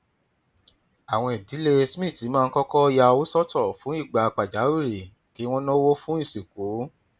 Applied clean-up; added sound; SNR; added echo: none; none; none; none.